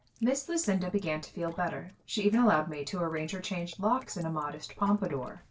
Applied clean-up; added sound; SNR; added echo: neural separator model SepFormer DNS4.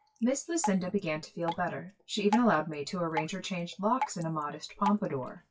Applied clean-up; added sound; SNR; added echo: classical method WPE with log-MMSE.